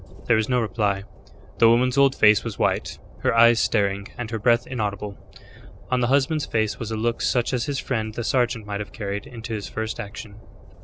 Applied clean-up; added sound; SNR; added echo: none; Train; 18 dB; none.